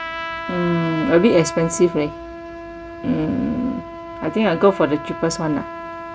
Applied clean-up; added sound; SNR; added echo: none; Trumpet; 10 dB; none.